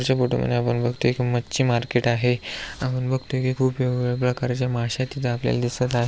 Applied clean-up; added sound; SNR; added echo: none; none; none; none.